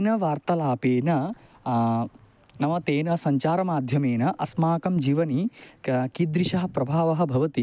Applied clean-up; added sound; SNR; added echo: none; none; none; none.